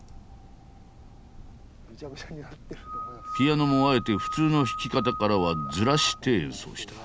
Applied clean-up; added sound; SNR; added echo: none; Screech / Glass; 7 dB; none.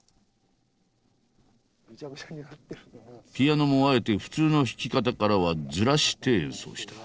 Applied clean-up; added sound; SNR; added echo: neural separator model SepFormer DNS4.